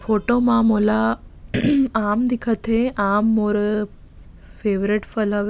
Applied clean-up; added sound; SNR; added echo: none; none; none; none.